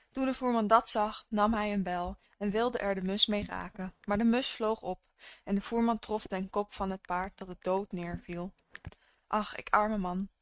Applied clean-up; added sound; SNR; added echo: neural mask model RNNoise.